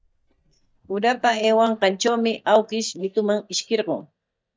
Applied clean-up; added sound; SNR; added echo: neural mask model DeepFilterNet 3.